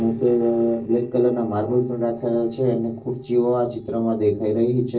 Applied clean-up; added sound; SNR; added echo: neural separator model SepFormer DNS4.